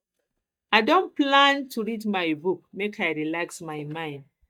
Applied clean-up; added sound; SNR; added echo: neural mask model DeepFilterNet 3.